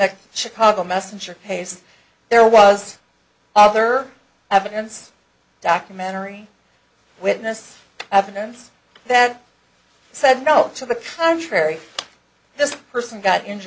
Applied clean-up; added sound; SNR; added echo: none; none; none; none.